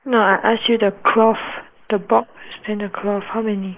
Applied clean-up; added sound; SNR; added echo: neural mask model Resemble Enhance denoiser.